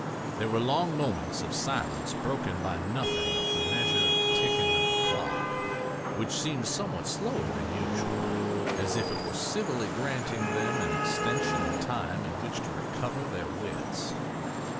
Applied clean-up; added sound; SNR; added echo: none; Traffic noise, roadway noise / Vehicle horn, car horn, honking; -4 dB; none.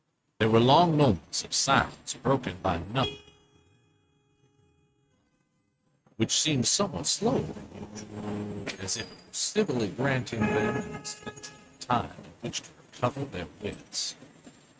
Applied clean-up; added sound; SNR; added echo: neural mask model RNNoise.